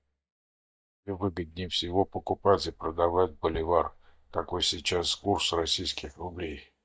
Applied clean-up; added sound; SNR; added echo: neural mask model DeepFilterNet 3.